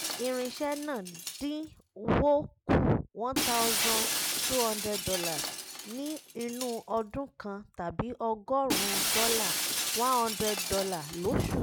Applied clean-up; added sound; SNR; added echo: none; Shatter; 3 dB; none.